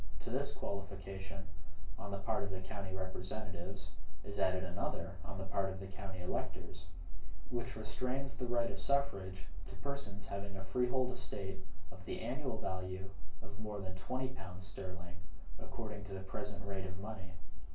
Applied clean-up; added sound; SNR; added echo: none; none; none; reverberation time 0.2 s.